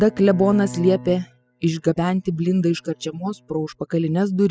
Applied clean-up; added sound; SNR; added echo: classical method spectral subtraction.